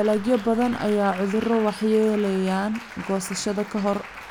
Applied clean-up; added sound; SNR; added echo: none; Applause; 15 dB; none.